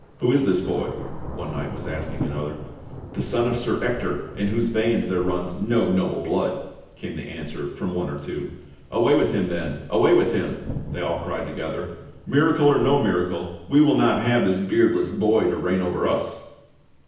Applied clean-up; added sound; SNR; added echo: none; Thunder / Rain; 13 dB; reverberation time 0.9 s.